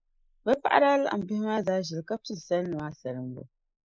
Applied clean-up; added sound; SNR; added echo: neural mask model Resemble Enhance denoiser.